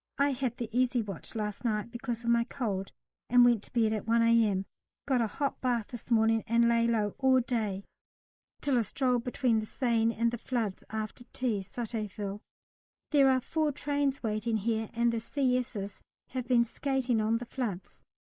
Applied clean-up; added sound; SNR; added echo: neural mask model Resemble Enhance denoiser.